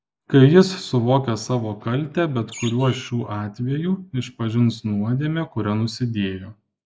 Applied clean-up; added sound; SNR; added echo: neural mask model Resemble Enhance denoiser.